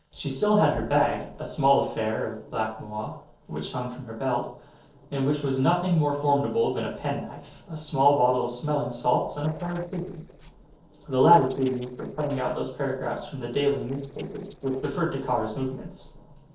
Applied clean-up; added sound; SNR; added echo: neural separator model SepFormer DNS4.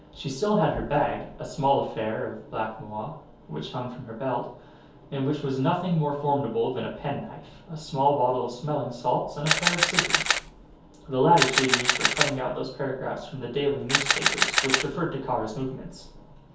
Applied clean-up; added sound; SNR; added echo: none; Camera; -2 dB; reverberation time 0.6 s.